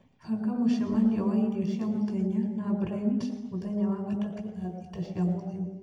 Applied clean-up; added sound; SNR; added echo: none; none; none; reverberation time 1.3 s.